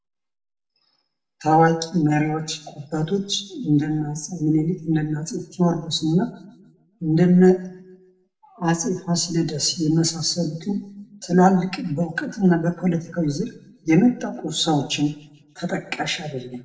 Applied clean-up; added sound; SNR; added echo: none; none; none; reverberation time 0.6 s.